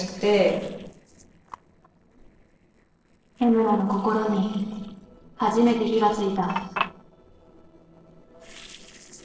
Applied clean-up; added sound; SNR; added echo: neural separator model SepFormer DNS4.